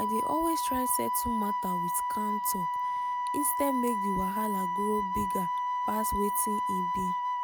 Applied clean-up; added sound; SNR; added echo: none; Wind instrument, woodwind instrument; -3 dB; none.